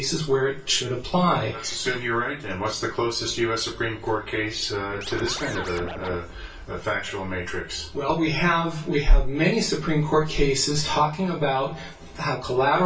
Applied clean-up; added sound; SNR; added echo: none; Scratching (performance technique); 12 dB; reverberation time 0.2 s.